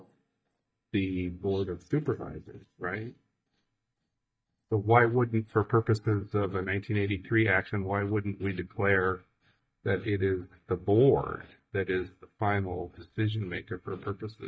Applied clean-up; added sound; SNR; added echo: neural mask model DeepFilterNet 3.